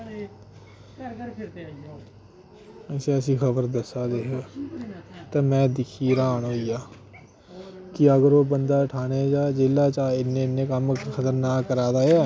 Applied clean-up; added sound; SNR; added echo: none; none; none; none.